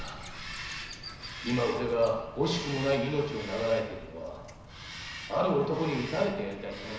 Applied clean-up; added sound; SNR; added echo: none; Bird vocalization, bird call, bird song; 11 dB; reverberation time 1.0 s.